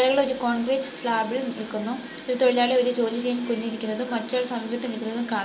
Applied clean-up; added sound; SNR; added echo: none; none; none; reverberation time 0.2 s.